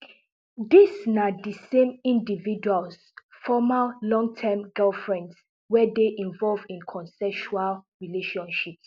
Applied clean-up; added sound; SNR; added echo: none; none; none; none.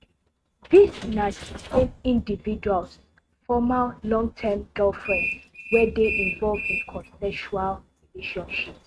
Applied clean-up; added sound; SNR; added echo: neural mask model RNNoise.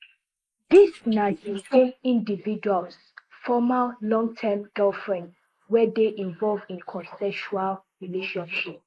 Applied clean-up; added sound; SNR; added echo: neural mask model Resemble Enhance denoiser.